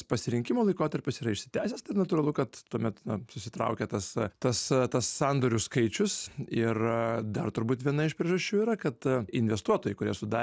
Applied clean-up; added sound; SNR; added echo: none; none; none; none.